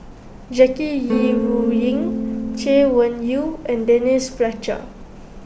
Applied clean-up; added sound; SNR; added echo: none; Electric guitar / Strum; 2 dB; none.